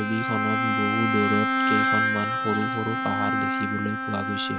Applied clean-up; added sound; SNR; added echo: none; Bowed string instrument; -3 dB; none.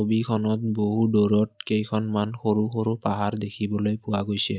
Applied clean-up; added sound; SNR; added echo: none; none; none; none.